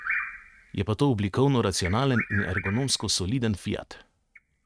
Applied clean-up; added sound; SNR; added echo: neural mask model RNNoise.